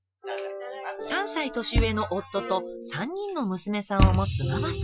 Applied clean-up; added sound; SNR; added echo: classical method Wiener filter.